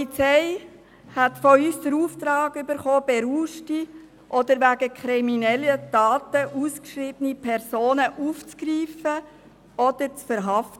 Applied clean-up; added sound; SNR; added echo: none; none; none; none.